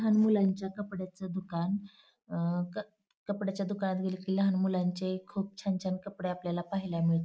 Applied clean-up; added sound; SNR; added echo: none; none; none; none.